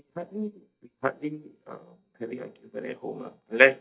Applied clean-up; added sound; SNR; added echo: neural mask model DeepFilterNet 3.